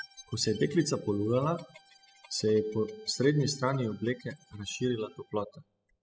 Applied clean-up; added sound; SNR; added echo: classical method spectral subtraction.